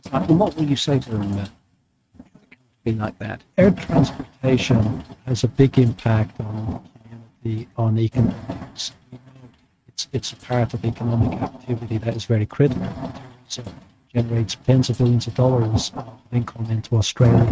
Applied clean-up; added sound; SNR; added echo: neural mask model RNNoise.